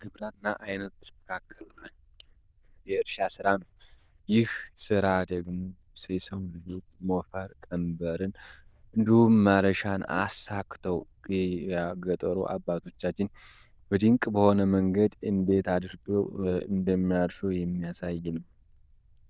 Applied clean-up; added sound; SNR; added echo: neural diffusion model UNIVERSE++.